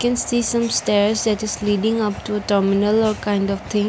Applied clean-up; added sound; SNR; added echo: none; none; none; none.